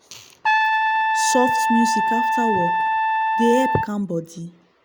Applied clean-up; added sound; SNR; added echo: none; Trumpet; -5 dB; none.